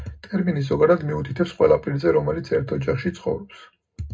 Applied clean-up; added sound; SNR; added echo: none; none; none; reverberation time 0.2 s.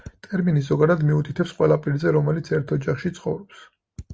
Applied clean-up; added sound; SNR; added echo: none; none; none; none.